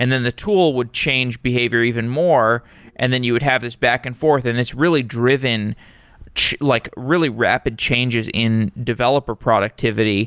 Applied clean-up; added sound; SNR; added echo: none; none; none; none.